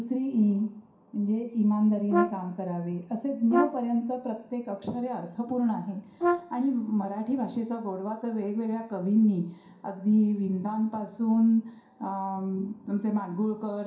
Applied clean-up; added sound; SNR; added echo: none; Brass instrument; 3 dB; reverberation time 0.5 s.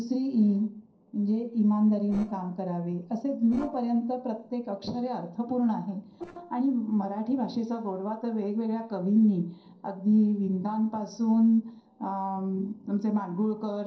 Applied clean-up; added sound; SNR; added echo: neural separator model SepFormer DNS4.